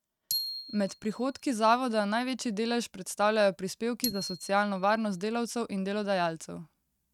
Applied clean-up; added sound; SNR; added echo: neural mask model RNNoise.